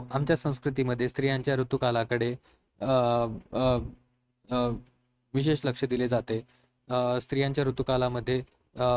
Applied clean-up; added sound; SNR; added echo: neural mask model RNNoise.